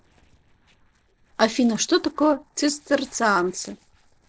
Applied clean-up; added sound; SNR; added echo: neural separator model SepFormer DNS4.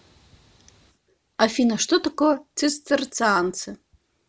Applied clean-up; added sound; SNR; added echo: none; none; none; none.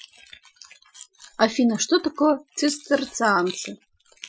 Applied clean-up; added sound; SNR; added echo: classical method Wiener filter.